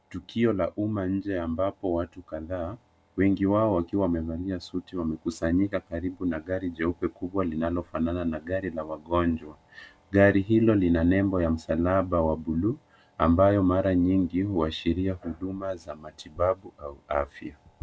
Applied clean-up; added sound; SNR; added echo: none; none; none; none.